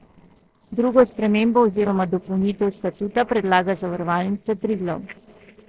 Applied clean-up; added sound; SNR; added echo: neural separator model SepFormer DNS4.